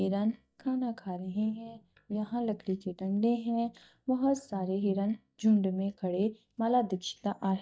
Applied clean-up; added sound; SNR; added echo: neural mask model DeepFilterNet 3.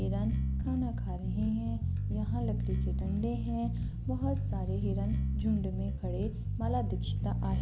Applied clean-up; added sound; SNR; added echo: none; Bass guitar; -4 dB; none.